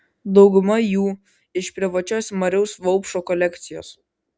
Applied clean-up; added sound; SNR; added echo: none; none; none; none.